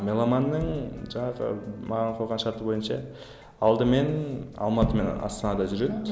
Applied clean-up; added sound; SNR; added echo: none; none; none; none.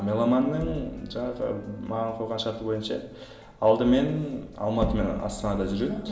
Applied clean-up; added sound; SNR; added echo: none; none; none; reverberation time 1.6 s.